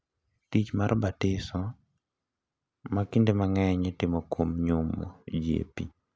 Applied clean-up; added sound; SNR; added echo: none; none; none; none.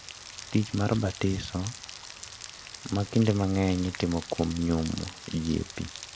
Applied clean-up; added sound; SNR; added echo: none; Rain; 14 dB; none.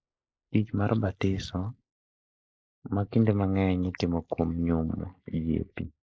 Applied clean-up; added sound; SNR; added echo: neural mask model Resemble Enhance denoiser.